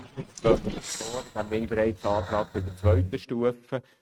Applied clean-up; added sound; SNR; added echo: neural mask model RNNoise.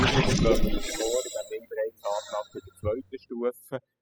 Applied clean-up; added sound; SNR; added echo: classical method spectral subtraction.